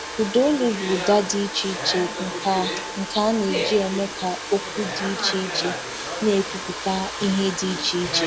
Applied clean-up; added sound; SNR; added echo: none; Domestic sounds, home sounds; 6 dB; none.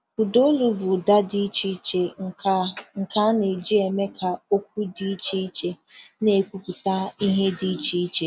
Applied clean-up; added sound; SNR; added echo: none; none; none; none.